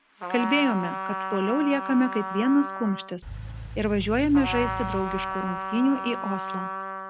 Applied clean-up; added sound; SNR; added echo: none; Trumpet + Engine / Car; 6 dB; none.